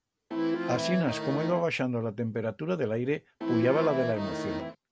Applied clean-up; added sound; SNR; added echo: none; Accordion; 2 dB; none.